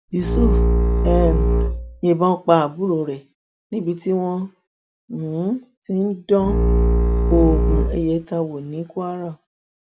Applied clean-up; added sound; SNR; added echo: none; Bowed string instrument; -5 dB; none.